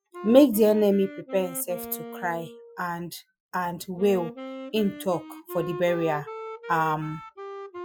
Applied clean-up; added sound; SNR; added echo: classical method Wiener filter.